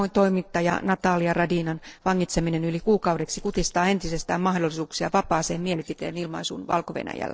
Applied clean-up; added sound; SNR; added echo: neural separator model SepFormer DNS4.